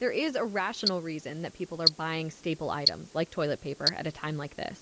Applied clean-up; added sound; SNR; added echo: none; Tick-tock; 3 dB; none.